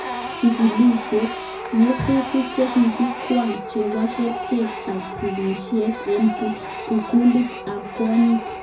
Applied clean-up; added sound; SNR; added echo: none; Printer; 9 dB; reverberation time 0.4 s.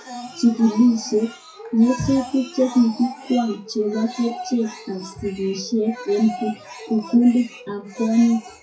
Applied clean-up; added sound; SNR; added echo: classical method WPE with log-MMSE.